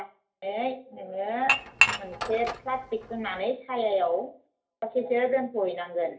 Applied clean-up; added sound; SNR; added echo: none; Dishes, pots, and pans / Chink, clink; -1 dB; reverberation time 0.3 s.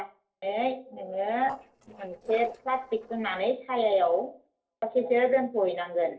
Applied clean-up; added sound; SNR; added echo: neural separator model SepFormer DNS4.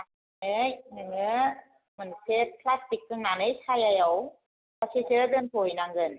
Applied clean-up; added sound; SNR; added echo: none; none; none; none.